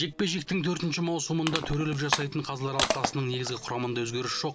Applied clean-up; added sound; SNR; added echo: none; Crushing; 6 dB; none.